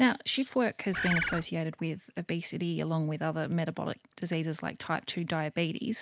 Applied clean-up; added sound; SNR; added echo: none; Bird; 1 dB; none.